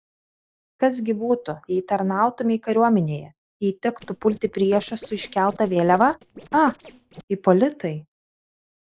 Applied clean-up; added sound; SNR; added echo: neural separator model SepFormer DNS4.